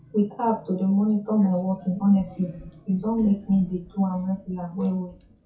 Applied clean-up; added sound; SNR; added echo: classical method WPE with log-MMSE.